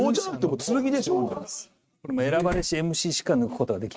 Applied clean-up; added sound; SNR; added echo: neural mask model RNNoise.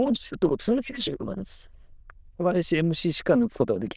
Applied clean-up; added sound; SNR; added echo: neural diffusion model UNIVERSE++.